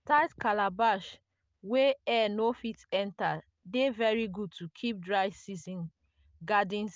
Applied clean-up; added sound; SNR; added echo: none; none; none; none.